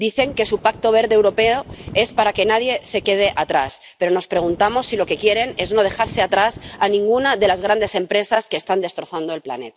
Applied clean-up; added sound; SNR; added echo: none; Wind; 19 dB; none.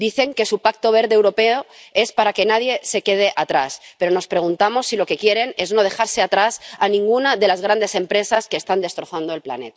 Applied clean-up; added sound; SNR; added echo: none; none; none; none.